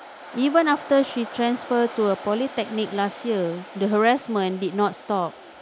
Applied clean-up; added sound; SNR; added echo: none; Waves, surf; 16 dB; none.